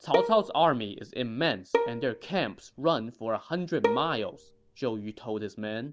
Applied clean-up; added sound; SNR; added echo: none; Bowed string instrument; 4 dB; none.